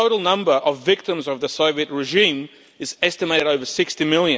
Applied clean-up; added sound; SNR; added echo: none; none; none; none.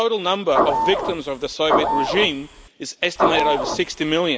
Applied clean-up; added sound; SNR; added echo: none; Printer / Engine; 0 dB; none.